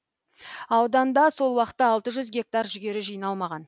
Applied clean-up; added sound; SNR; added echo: none; none; none; none.